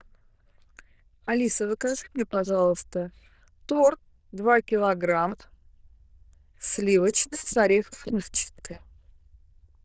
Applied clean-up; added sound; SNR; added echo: neural diffusion model UNIVERSE++.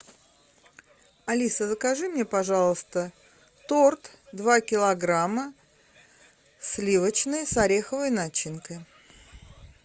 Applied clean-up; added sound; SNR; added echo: none; none; none; none.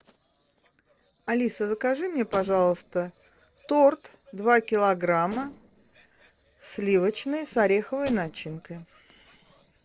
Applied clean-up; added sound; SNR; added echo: neural separator model SepFormer DNS4.